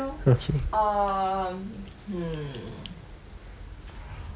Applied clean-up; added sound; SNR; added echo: none; none; none; none.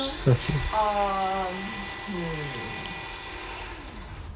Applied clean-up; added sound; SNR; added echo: none; Domestic sounds, home sounds; 8 dB; none.